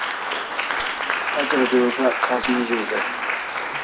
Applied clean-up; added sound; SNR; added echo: none; Applause + Tambourine; 0 dB; none.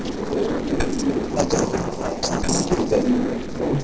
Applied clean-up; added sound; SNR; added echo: neural separator model SepFormer DNS4.